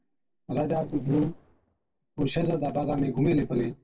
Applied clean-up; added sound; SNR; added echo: neural separator model SepFormer DNS4.